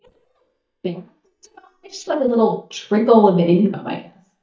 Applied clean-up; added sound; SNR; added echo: neural mask model DeepFilterNet 3.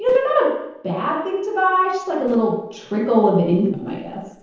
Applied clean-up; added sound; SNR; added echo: neural separator model SepFormer DNS4.